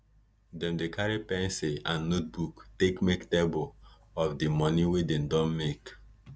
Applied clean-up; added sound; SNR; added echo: none; none; none; none.